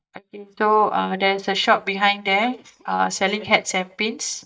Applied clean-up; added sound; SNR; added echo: neural mask model DeepFilterNet 3.